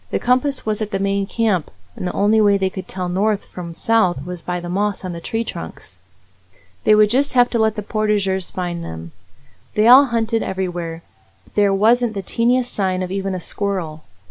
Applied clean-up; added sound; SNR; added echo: none; Cricket / Frog; 17 dB; none.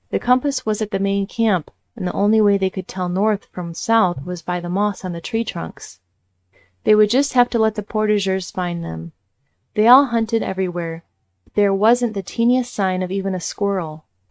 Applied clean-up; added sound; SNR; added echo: neural mask model RNNoise.